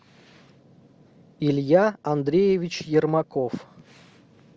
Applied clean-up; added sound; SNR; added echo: none; none; none; none.